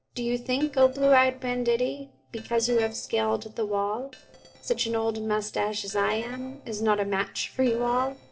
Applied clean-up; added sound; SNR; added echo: neural separator model SepFormer DNS4.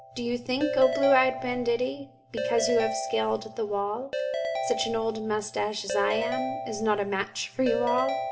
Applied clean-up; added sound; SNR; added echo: none; Ringtone / Keyboard (musical); 5 dB; reverberation time 0.4 s.